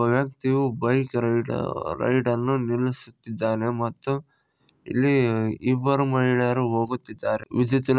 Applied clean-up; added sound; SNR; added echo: none; none; none; none.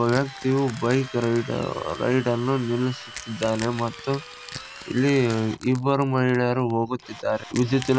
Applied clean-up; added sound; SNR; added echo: none; Crack / Crushing + Drill; 16 dB; none.